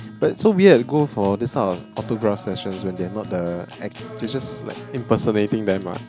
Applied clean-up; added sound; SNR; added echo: none; Acoustic guitar; 16 dB; none.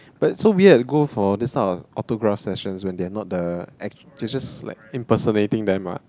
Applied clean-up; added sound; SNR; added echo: none; none; none; none.